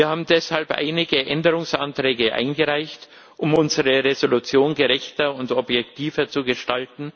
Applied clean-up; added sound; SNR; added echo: none; none; none; none.